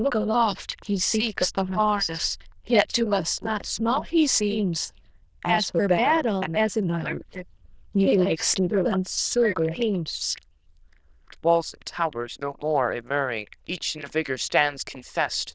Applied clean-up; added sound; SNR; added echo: neural diffusion model UNIVERSE++.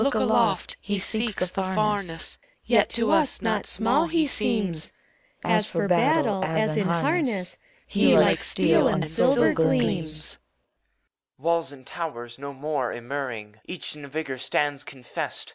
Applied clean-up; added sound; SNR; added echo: none; none; none; none.